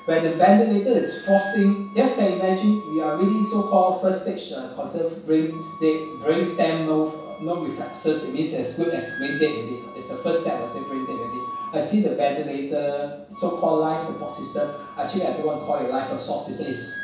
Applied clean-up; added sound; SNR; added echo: none; Wind instrument, woodwind instrument; 15 dB; reverberation time 0.7 s.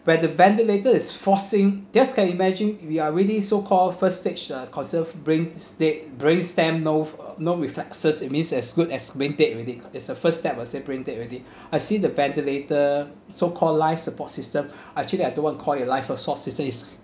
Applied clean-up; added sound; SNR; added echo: none; none; none; none.